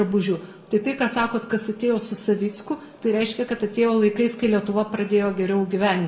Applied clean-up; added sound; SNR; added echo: none; none; none; reverberation time 0.4 s.